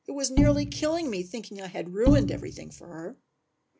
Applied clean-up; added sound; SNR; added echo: none; Bowed string instrument; -3 dB; none.